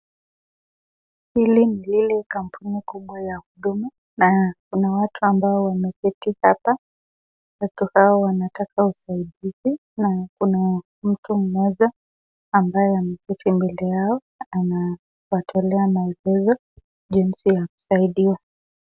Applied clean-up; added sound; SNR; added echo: none; none; none; none.